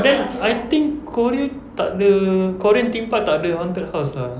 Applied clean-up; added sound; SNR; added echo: none; none; none; none.